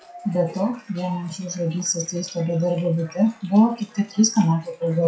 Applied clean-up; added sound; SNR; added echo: classical method WPE with log-MMSE.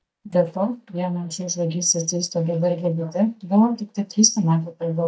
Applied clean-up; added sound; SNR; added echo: neural mask model DeepFilterNet 3.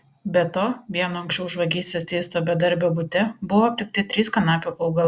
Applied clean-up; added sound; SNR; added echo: none; none; none; none.